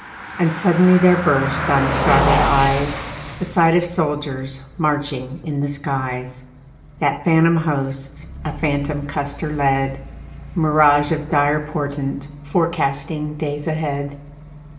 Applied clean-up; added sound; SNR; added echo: none; Car passing by; 8 dB; reverberation time 0.8 s.